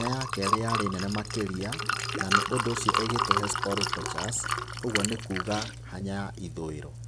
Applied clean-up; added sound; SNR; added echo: none; Liquid; -2 dB; none.